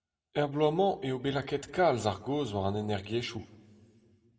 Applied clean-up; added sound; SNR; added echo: none; none; none; reverberation time 1.0 s.